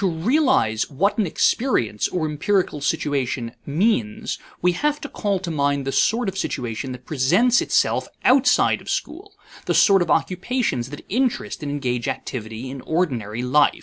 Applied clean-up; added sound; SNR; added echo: none; none; none; none.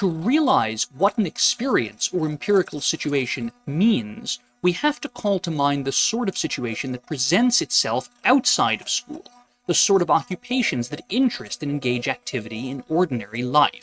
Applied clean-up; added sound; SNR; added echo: neural mask model RNNoise.